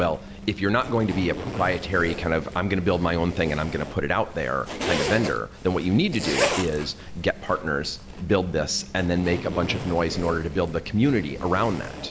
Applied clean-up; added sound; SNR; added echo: none; Zipper (clothing); 8 dB; none.